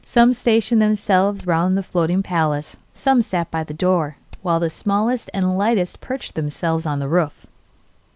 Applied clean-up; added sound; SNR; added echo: none; Hammer; 19 dB; none.